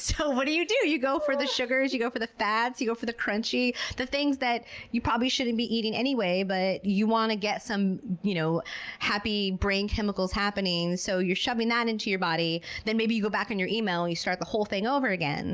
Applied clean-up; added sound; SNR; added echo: none; none; none; none.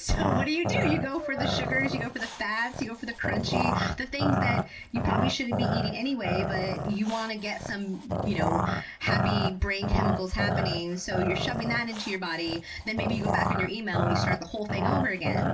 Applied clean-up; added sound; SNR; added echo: none; Growling; -1 dB; reverberation time 0.2 s.